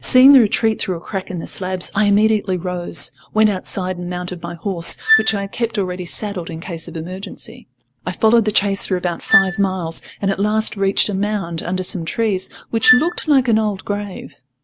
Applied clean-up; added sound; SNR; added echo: none; Wind instrument, woodwind instrument; 3 dB; none.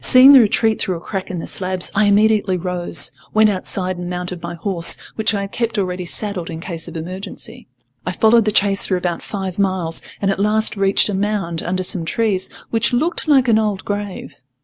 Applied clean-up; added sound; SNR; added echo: none; none; none; none.